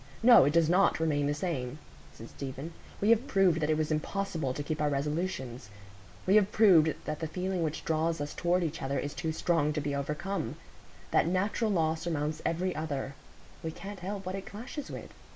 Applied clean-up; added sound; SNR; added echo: none; none; none; none.